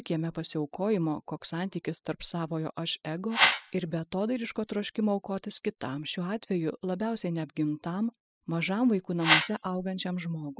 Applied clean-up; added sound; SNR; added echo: classical method spectral subtraction.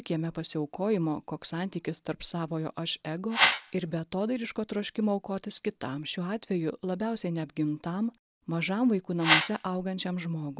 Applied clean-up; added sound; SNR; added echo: none; Whoosh, swoosh, swish; -4 dB; none.